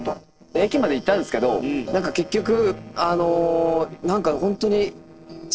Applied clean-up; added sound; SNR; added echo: neural separator model SepFormer DNS4.